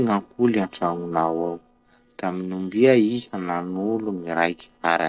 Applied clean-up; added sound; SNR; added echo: neural separator model SepFormer DNS4.